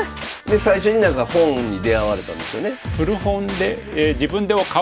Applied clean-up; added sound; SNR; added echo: none; none; none; none.